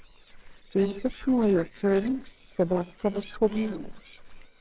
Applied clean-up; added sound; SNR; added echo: neural separator model SepFormer WHAMR!.